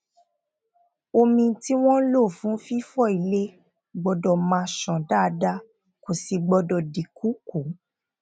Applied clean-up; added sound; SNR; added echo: none; none; none; none.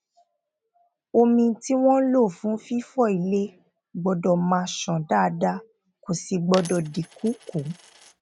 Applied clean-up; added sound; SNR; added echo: none; Coin (dropping); 18 dB; none.